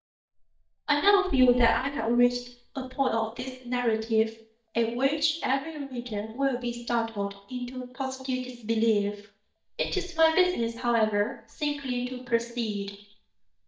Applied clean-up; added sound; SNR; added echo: neural mask model DeepFilterNet 3.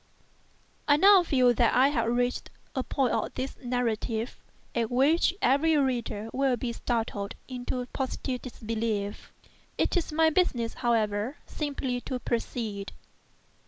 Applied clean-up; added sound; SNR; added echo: none; none; none; none.